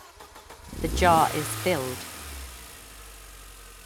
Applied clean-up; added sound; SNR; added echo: none; Engine starting / Accelerating, revving, vroom / Car; 6 dB; none.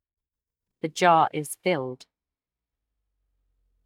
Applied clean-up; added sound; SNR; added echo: neural mask model DeepFilterNet 3.